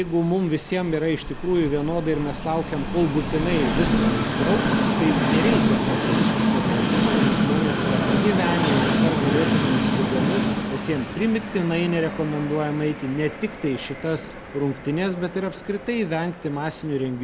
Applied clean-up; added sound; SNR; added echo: none; Train; -1 dB; none.